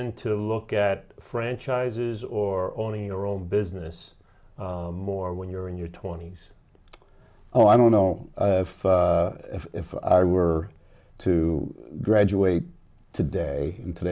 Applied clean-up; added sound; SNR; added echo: none; none; none; none.